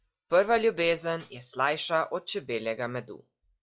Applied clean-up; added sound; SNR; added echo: classical method log-MMSE.